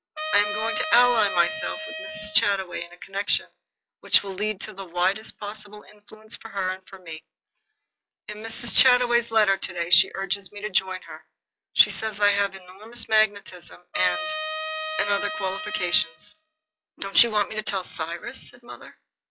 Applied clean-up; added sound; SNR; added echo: classical method log-MMSE.